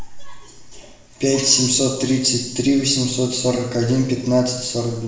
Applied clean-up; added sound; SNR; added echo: none; none; none; reverberation time 0.9 s.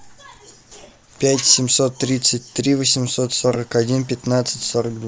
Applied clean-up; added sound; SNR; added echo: none; none; none; none.